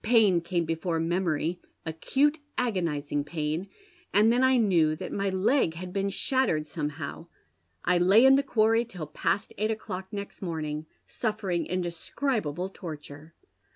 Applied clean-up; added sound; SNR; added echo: none; none; none; none.